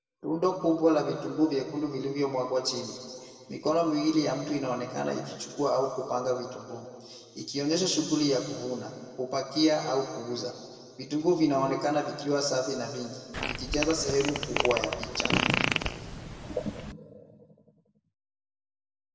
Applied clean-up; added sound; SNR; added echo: none; Fart; 2 dB; reverberation time 2.2 s.